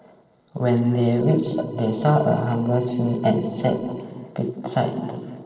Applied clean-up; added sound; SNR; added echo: neural separator model SepFormer DNS4.